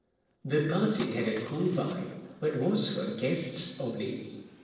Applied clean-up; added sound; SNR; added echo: neural separator model SepFormer DNS4.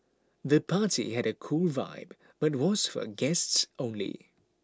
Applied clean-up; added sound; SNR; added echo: none; none; none; none.